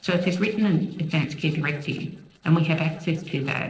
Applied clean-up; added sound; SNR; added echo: neural separator model SepFormer DNS4.